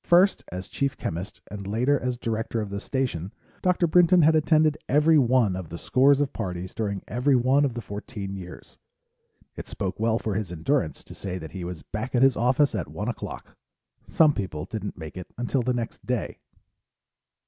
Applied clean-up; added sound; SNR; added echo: none; none; none; none.